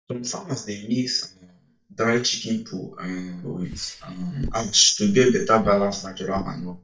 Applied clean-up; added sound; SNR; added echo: neural mask model DeepFilterNet 3.